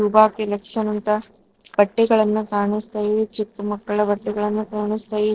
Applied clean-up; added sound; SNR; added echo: neural separator model SepFormer DNS4.